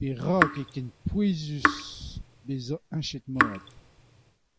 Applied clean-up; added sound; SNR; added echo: none; Raindrop / Drip; -1 dB; none.